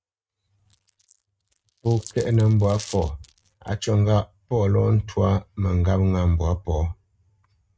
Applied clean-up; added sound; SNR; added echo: neural mask model RNNoise.